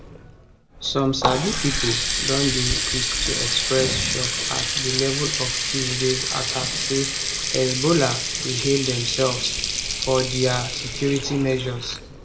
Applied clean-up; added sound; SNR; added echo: none; Water tap, faucet; 0 dB; reverberation time 0.6 s.